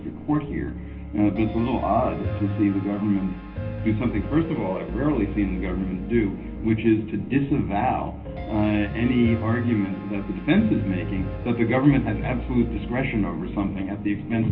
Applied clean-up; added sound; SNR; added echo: none; Piano; 8 dB; reverberation time 0.3 s.